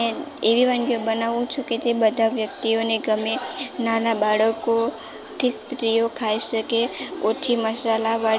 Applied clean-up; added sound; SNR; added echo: none; none; none; none.